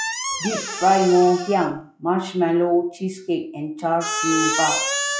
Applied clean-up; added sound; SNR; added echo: classical method log-MMSE.